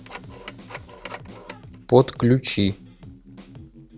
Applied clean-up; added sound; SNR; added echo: none; Drum kit + Telephone; 16 dB; none.